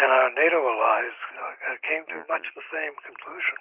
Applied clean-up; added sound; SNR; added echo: neural mask model Resemble Enhance denoiser.